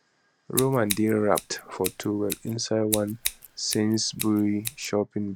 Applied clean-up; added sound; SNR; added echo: none; Scissors; 9 dB; none.